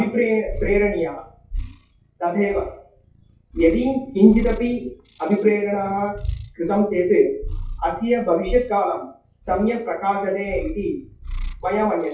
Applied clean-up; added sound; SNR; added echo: classical method WPE with log-MMSE.